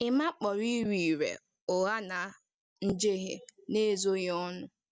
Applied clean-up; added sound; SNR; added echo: none; none; none; none.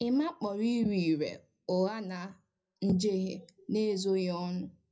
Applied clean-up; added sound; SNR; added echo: none; none; none; reverberation time 0.3 s.